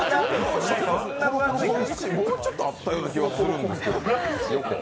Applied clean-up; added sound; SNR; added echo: none; none; none; none.